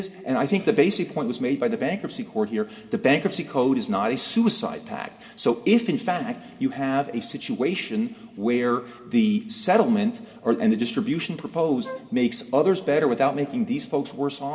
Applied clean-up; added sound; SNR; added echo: none; Wind instrument, woodwind instrument; 16 dB; reverberation time 1.5 s.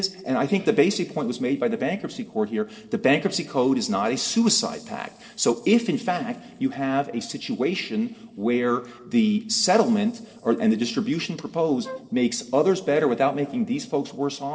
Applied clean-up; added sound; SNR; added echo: neural separator model SepFormer DNS4.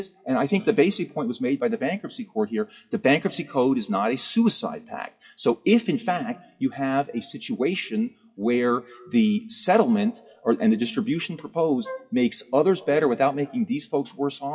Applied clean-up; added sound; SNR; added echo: classical method WPE with log-MMSE.